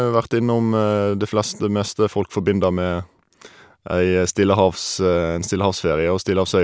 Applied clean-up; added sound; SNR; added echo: none; none; none; none.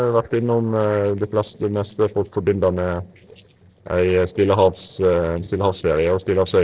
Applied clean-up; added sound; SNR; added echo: neural separator model SepFormer DNS4.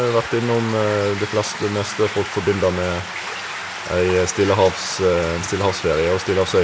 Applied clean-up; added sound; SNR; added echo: none; Stream; 9 dB; reverberation time 2.5 s.